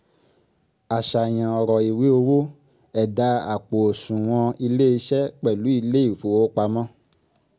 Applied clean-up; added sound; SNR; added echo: none; none; none; none.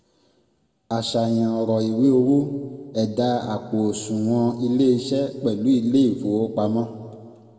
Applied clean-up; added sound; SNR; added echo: none; none; none; reverberation time 1.5 s.